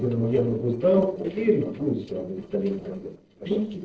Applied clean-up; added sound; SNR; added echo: neural separator model SepFormer DNS4.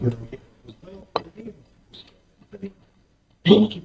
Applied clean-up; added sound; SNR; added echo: neural mask model DeepFilterNet 3.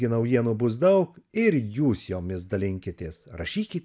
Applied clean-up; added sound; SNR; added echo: none; none; none; none.